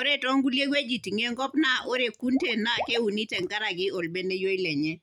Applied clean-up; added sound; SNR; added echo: neural mask model RNNoise.